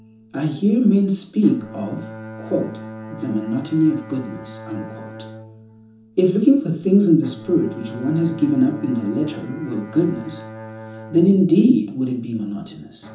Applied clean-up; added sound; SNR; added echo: none; Bowed string instrument; 17 dB; reverberation time 0.6 s.